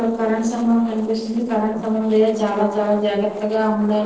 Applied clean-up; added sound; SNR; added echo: neural separator model SepFormer DNS4.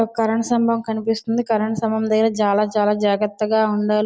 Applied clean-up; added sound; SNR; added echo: none; none; none; none.